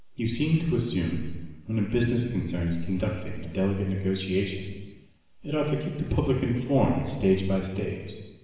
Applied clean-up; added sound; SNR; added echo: none; none; none; reverberation time 1.2 s.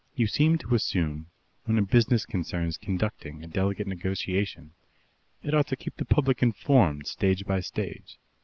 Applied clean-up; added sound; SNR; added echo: none; none; none; none.